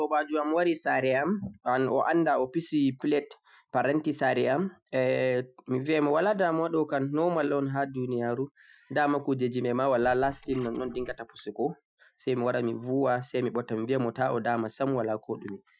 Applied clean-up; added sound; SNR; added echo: classical method Wiener filter.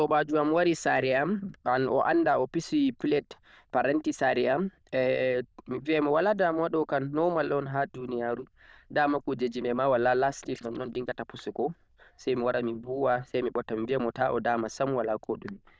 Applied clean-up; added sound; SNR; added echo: neural diffusion model UNIVERSE++.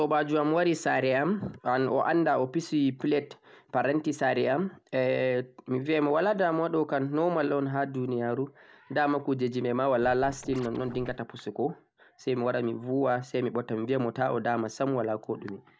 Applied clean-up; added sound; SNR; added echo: none; Scratching (performance technique); 17 dB; none.